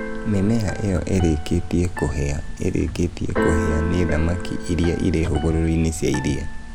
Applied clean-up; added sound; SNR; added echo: none; Keyboard (musical); 5 dB; none.